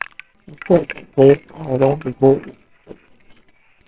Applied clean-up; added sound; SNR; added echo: neural separator model SepFormer WHAMR!.